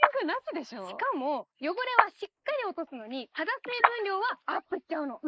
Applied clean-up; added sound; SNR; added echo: neural mask model Resemble Enhance denoiser.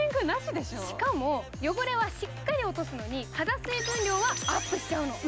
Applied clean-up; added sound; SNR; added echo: none; none; none; none.